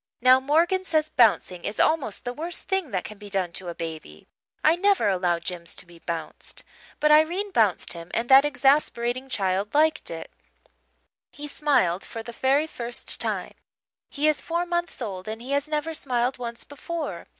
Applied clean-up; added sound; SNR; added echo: none; none; none; none.